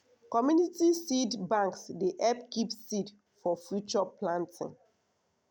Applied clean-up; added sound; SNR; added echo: none; none; none; none.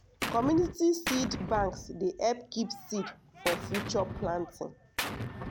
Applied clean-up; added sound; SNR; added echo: none; Gunshot, gunfire; 7 dB; none.